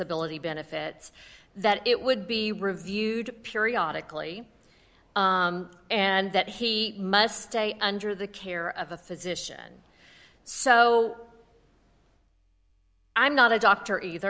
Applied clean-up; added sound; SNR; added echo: none; none; none; none.